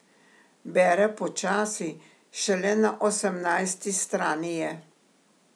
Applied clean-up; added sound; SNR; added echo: none; none; none; none.